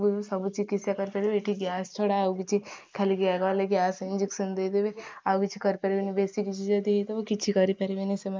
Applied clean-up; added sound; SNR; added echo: neural mask model Resemble Enhance denoiser.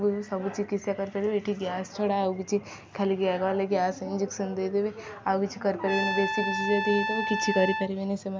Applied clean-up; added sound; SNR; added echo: none; Trumpet; 3 dB; none.